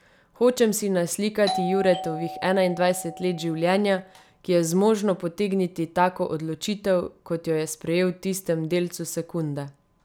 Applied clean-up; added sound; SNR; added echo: none; Doorbell; 10 dB; none.